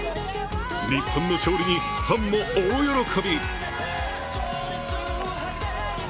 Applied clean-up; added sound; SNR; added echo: none; Bowed string instrument; 19 dB; none.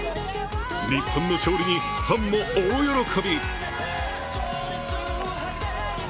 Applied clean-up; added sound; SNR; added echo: none; none; none; none.